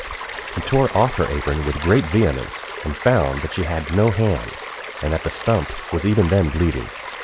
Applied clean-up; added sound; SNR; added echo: none; Stream; 11 dB; none.